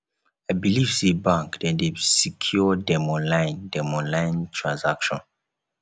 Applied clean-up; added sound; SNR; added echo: none; none; none; none.